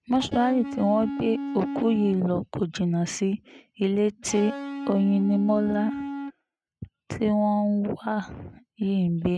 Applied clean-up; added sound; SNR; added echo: neural mask model RNNoise.